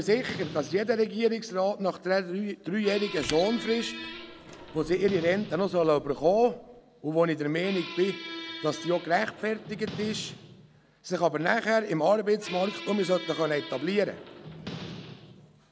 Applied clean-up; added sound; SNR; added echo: none; Squeak + Squeak; 14 dB; none.